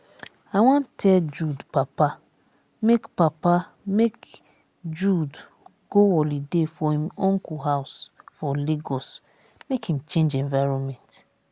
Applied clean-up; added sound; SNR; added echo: none; none; none; none.